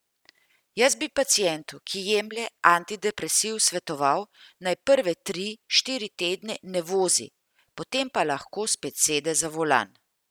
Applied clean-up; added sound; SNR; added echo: none; none; none; none.